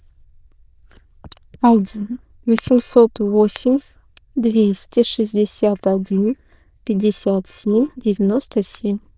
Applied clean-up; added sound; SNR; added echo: neural diffusion model UNIVERSE++.